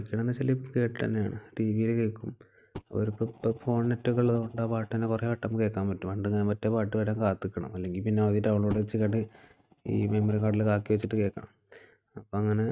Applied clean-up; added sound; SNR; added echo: neural mask model RNNoise.